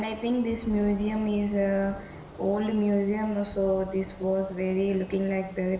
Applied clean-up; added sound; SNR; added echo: none; Thunder / Rain; 17 dB; reverberation time 1.0 s.